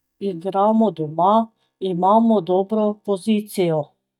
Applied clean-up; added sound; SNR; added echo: neural mask model DeepFilterNet 3.